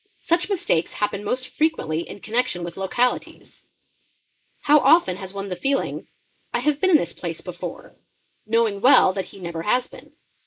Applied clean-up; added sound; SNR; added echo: neural mask model Resemble Enhance denoiser.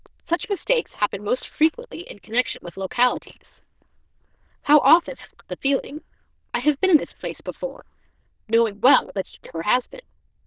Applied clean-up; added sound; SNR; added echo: neural diffusion model UNIVERSE++.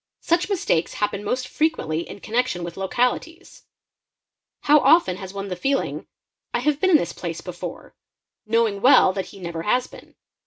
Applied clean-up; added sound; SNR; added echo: none; none; none; none.